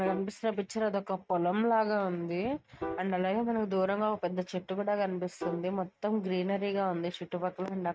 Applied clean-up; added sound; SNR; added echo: neural mask model RNNoise.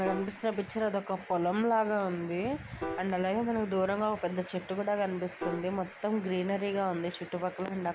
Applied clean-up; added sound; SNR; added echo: none; Piano; 14 dB; none.